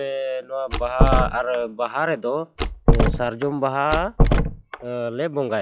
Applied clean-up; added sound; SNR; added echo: classical method log-MMSE.